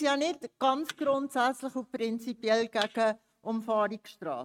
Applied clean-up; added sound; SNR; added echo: neural mask model RNNoise.